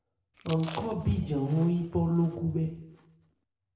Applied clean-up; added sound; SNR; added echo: none; Chewing, mastication; 18 dB; reverberation time 0.8 s.